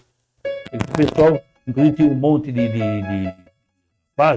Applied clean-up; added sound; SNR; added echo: neural mask model RNNoise.